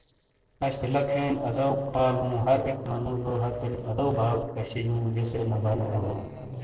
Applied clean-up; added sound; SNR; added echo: neural separator model SepFormer DNS4.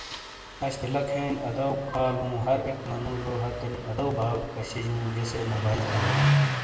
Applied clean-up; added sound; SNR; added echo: none; Engine starting; 2 dB; reverberation time 1.9 s.